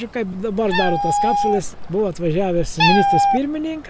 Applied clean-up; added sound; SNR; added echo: none; Meow; -2 dB; none.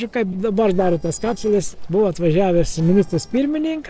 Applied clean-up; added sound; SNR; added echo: neural separator model SepFormer DNS4.